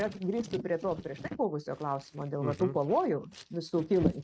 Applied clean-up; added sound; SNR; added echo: neural mask model RNNoise.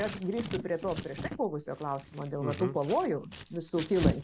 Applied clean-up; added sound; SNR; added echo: none; Scissors; 5 dB; none.